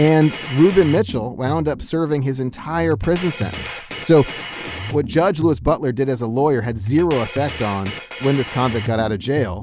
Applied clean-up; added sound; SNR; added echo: none; Drum kit; 12 dB; none.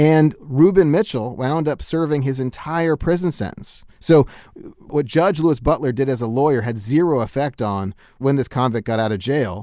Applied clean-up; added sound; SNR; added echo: none; none; none; none.